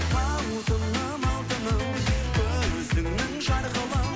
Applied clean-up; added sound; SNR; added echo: none; Bicycle; 18 dB; none.